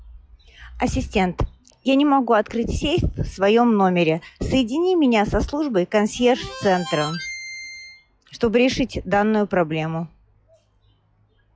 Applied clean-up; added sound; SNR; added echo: classical method log-MMSE.